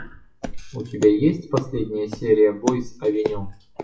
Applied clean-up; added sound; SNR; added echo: classical method WPE with log-MMSE.